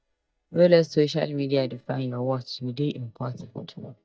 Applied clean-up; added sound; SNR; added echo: neural mask model DeepFilterNet 3.